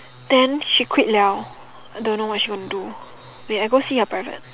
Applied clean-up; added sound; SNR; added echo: none; none; none; none.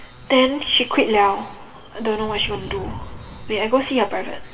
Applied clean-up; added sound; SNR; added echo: none; Thunder; 18 dB; reverberation time 2.4 s.